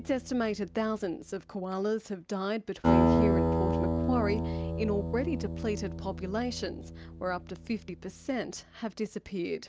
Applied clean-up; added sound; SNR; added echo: none; Acoustic guitar; -1 dB; none.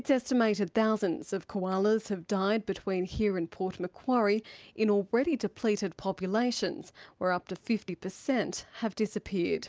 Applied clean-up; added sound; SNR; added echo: none; none; none; none.